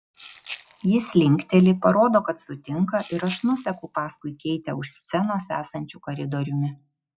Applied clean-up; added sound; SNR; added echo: classical method log-MMSE.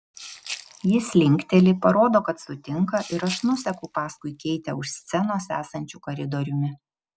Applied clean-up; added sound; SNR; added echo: none; Rattle (instrument); 18 dB; none.